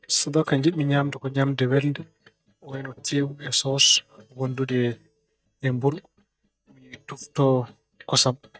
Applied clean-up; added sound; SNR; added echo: neural mask model DeepFilterNet 3.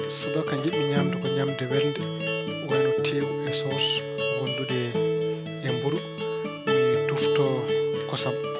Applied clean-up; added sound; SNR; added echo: none; Acoustic guitar; -5 dB; none.